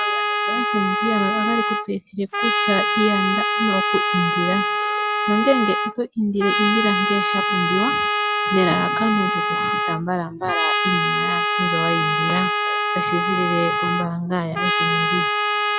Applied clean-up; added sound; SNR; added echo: none; Trumpet; -3 dB; none.